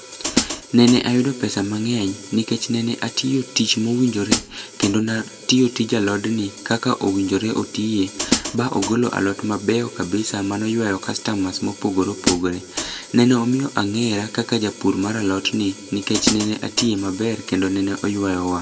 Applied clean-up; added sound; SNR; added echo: none; Hi-hat; 10 dB; reverberation time 1.1 s.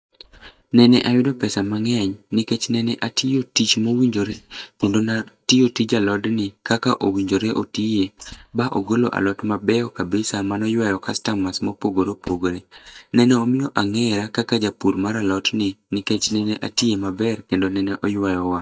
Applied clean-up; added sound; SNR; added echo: neural mask model DeepFilterNet 3.